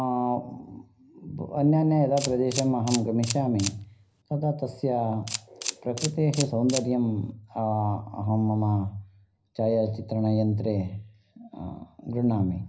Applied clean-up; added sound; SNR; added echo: none; Camera; 10 dB; reverberation time 0.4 s.